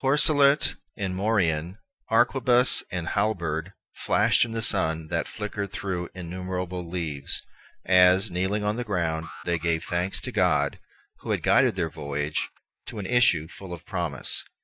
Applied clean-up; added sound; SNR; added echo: neural mask model DeepFilterNet 3.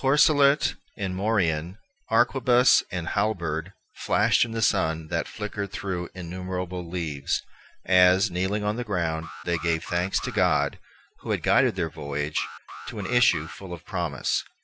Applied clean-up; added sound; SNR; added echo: none; Alarm; 15 dB; none.